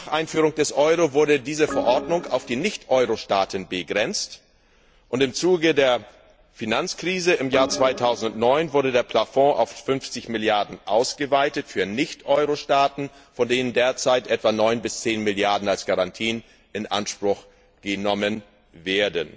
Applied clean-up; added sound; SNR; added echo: none; Organ; 9 dB; none.